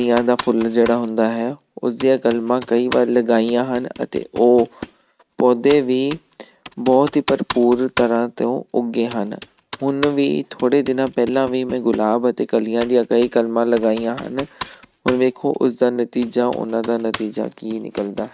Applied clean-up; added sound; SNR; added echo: neural mask model RNNoise.